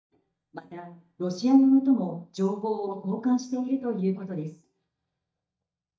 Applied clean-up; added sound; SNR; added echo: neural mask model DeepFilterNet 3.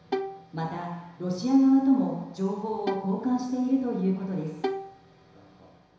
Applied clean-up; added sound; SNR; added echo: none; Bowed string instrument; 9 dB; reverberation time 1.0 s.